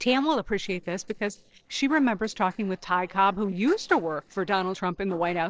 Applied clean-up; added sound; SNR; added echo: neural separator model SepFormer DNS4.